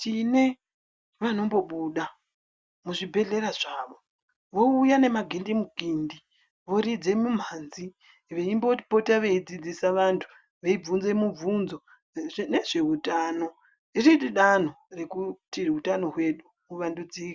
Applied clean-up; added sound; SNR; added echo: none; none; none; none.